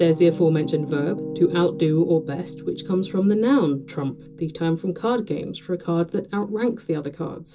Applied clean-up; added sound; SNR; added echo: none; Piano; 14 dB; reverberation time 0.2 s.